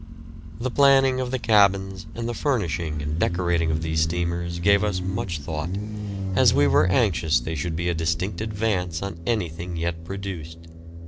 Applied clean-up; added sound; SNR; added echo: none; Motorcycle; 5 dB; none.